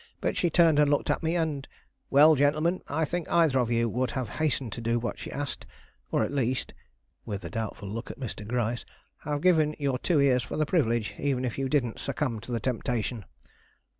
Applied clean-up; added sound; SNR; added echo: none; none; none; none.